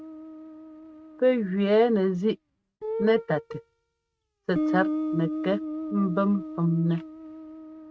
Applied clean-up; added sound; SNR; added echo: neural mask model RNNoise.